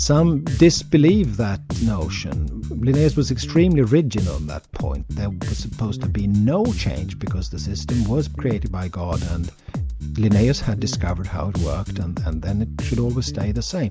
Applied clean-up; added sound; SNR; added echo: none; Bass guitar; 7 dB; none.